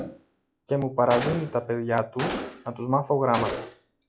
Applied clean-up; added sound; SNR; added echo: classical method log-MMSE.